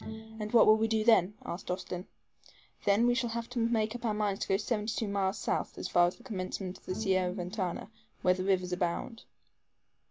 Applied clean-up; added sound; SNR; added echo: none; Bowed string instrument; 16 dB; none.